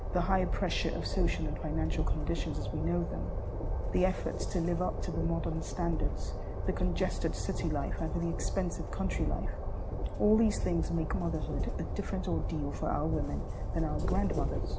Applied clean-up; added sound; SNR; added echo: none; Train; -2 dB; none.